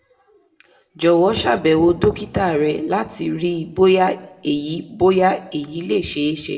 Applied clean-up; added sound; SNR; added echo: none; none; none; reverberation time 0.6 s.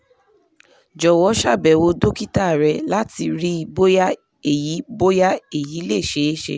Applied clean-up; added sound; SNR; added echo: none; none; none; none.